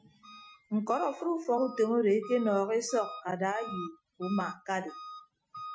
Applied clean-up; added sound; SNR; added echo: classical method Wiener filter.